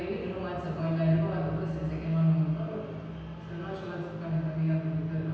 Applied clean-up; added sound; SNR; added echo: none; none; none; reverberation time 0.9 s.